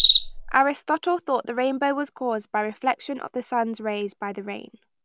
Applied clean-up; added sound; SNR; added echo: none; Cricket; 4 dB; none.